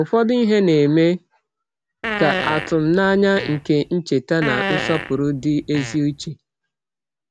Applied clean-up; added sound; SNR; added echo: none; Fart; 7 dB; none.